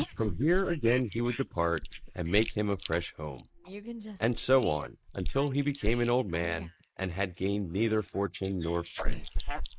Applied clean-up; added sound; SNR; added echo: neural mask model Resemble Enhance denoiser.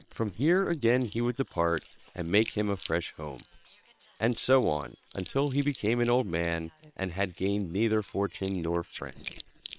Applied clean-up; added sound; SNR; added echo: neural separator model SepFormer WHAM!.